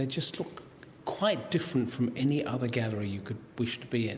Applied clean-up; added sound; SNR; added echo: none; none; none; none.